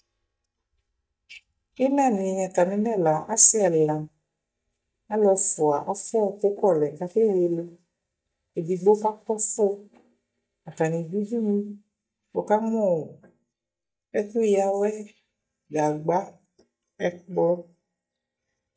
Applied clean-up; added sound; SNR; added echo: neural mask model DeepFilterNet 3.